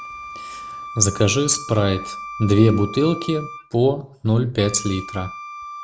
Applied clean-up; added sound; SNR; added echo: none; Wind instrument, woodwind instrument; 13 dB; none.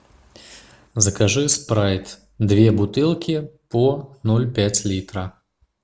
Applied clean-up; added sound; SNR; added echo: none; none; none; none.